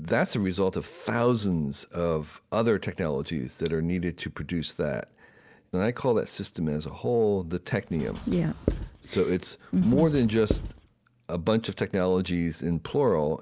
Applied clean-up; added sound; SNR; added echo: none; Writing; 7 dB; none.